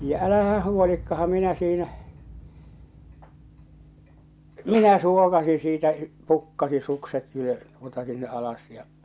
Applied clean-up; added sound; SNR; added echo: none; Explosion; 19 dB; none.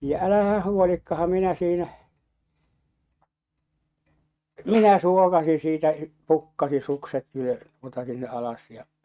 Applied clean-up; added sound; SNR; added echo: neural mask model RNNoise.